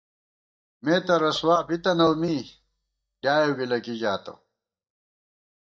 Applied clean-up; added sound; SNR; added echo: neural mask model DeepFilterNet 3.